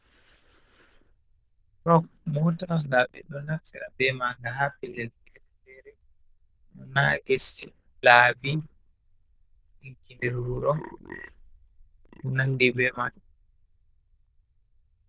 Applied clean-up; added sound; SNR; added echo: neural diffusion model UNIVERSE++.